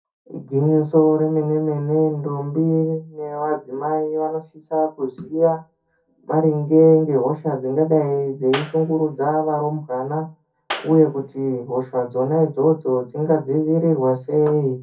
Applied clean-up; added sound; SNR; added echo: none; Clapping; 14 dB; reverberation time 0.3 s.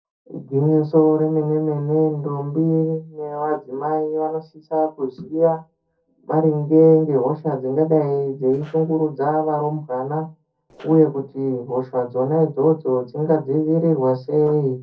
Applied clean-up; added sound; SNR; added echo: neural separator model SepFormer DNS4.